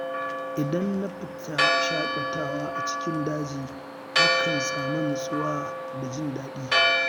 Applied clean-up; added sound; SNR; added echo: none; Church bell; -5 dB; none.